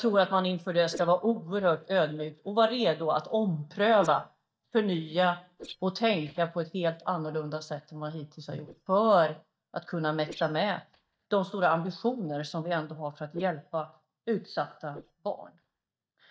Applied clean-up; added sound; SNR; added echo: neural mask model DeepFilterNet 3.